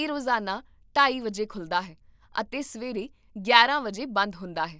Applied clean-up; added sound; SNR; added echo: none; none; none; none.